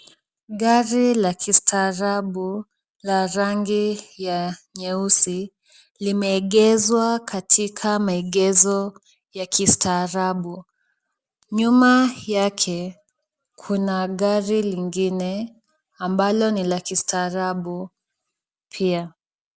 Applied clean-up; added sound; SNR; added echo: none; none; none; none.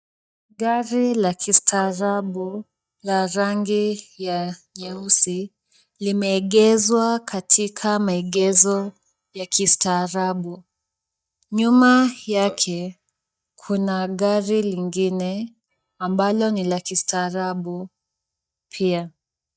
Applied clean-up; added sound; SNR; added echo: neural mask model DeepFilterNet 3.